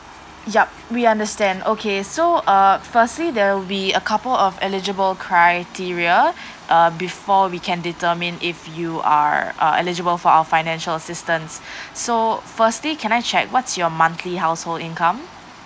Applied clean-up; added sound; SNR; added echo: none; none; none; none.